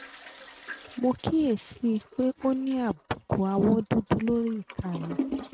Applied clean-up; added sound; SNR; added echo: neural mask model RNNoise.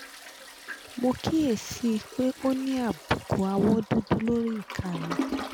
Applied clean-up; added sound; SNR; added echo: none; Toilet flush; 11 dB; none.